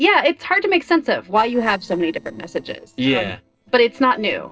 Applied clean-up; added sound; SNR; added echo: neural separator model SepFormer DNS4.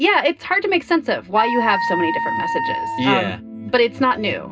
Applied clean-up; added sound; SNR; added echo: none; Wind instrument, woodwind instrument; 3 dB; reverberation time 0.2 s.